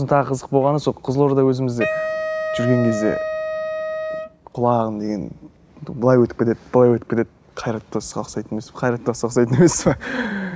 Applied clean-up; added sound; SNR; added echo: none; Wind instrument, woodwind instrument; 5 dB; none.